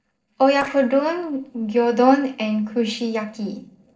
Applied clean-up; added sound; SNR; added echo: neural separator model SepFormer DNS4.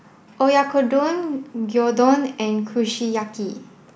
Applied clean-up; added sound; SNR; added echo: none; none; none; none.